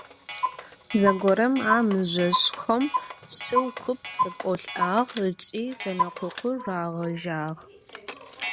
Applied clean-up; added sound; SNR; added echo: none; Clock; 5 dB; none.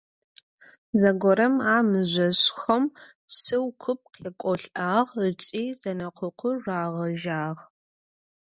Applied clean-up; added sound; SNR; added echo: none; none; none; none.